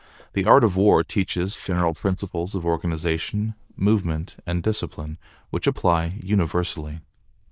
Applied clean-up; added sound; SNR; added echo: neural diffusion model UNIVERSE++.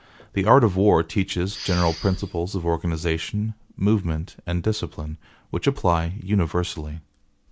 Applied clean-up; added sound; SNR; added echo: none; Respiratory sounds; 14 dB; none.